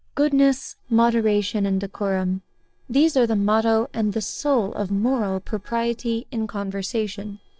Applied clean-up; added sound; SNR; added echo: neural separator model SepFormer DNS4.